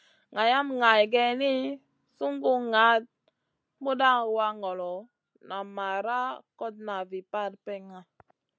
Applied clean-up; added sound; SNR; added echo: none; none; none; none.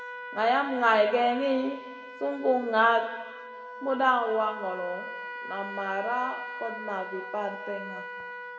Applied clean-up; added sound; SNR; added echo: none; Trumpet; 11 dB; reverberation time 1.5 s.